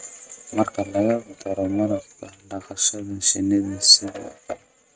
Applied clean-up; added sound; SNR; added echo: neural mask model RNNoise.